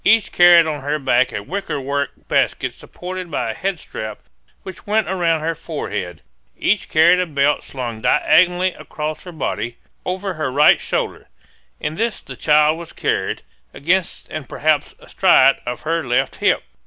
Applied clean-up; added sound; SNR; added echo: none; none; none; none.